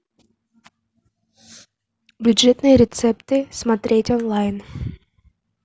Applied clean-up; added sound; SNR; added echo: none; none; none; none.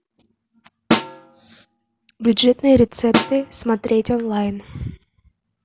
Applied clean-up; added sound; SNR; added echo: none; Snare drum; 4 dB; none.